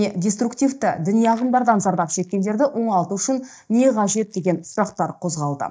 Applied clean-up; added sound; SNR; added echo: neural mask model DeepFilterNet 3.